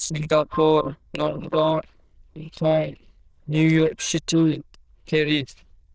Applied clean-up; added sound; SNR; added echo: neural diffusion model UNIVERSE++.